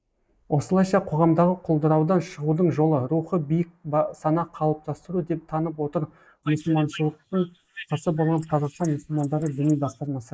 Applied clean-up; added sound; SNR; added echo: neural mask model Resemble Enhance denoiser.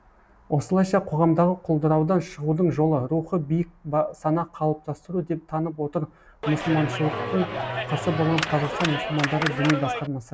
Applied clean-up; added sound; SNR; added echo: none; Clapping; 4 dB; none.